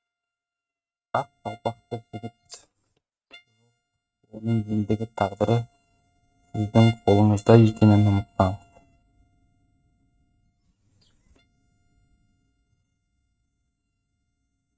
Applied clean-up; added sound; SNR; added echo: neural mask model RNNoise.